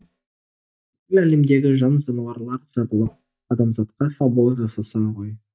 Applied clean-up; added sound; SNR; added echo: neural mask model DeepFilterNet 3.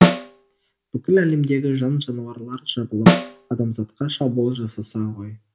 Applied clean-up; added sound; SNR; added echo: none; Snare drum; -1 dB; none.